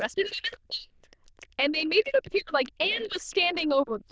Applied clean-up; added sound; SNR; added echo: neural diffusion model UNIVERSE++.